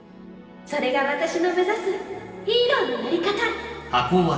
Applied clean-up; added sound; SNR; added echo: none; none; none; reverberation time 2.5 s.